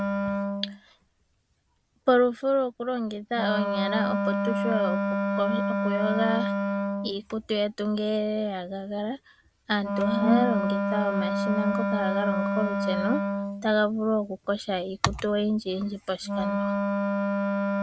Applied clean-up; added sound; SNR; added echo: none; Brass instrument + Wind instrument, woodwind instrument; 0 dB; none.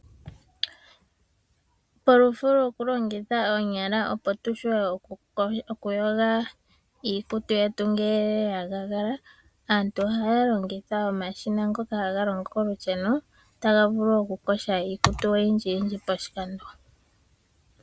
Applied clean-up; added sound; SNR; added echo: none; none; none; none.